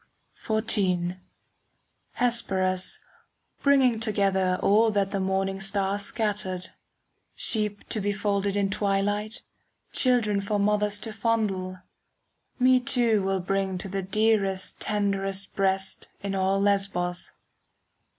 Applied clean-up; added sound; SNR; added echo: none; none; none; none.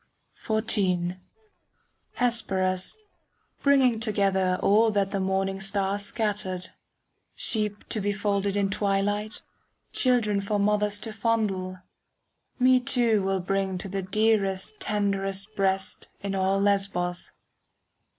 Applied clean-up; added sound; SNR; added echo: neural separator model SepFormer DNS4.